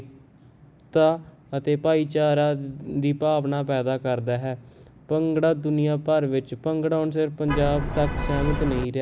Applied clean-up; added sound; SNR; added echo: none; Vehicle horn, car horn, honking; 2 dB; none.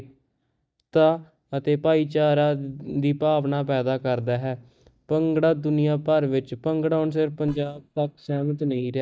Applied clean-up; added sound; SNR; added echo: neural mask model DeepFilterNet 3.